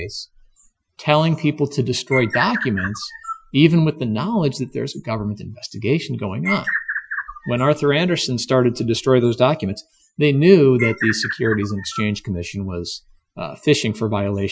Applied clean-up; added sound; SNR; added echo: classical method Wiener filter.